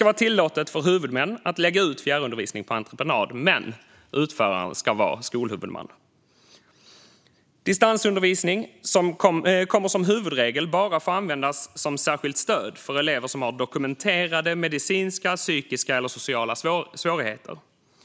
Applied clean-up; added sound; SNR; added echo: none; none; none; none.